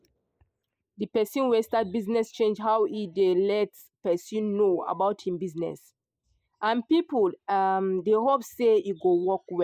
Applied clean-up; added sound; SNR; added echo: neural mask model Resemble Enhance denoiser.